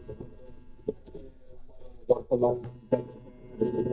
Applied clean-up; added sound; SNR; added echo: neural mask model DeepFilterNet 3.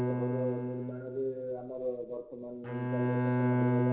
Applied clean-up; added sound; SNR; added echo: none; Bowed string instrument; -5 dB; reverberation time 0.5 s.